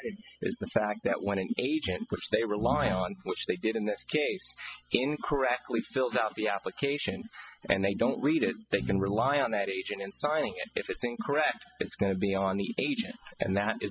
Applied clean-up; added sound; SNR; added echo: classical method spectral subtraction.